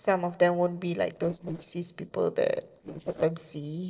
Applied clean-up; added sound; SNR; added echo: neural separator model SepFormer DNS4.